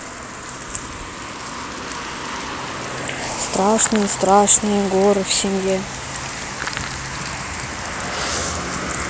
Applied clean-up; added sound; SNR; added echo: none; Crushing; 12 dB; none.